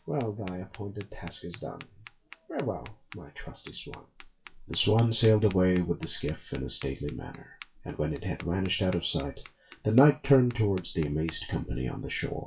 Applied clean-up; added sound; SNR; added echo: classical method WPE with log-MMSE.